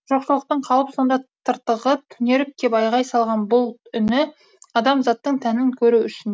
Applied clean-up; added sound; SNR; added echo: none; none; none; none.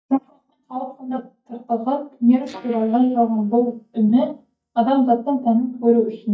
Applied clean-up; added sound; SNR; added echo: neural mask model DeepFilterNet 3.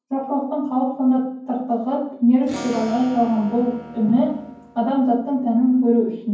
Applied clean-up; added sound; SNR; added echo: none; Acoustic guitar / Strum; 16 dB; reverberation time 0.9 s.